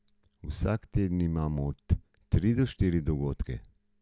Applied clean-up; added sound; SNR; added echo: none; none; none; none.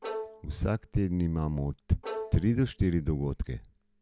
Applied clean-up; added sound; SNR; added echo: none; Bowed string instrument; 13 dB; none.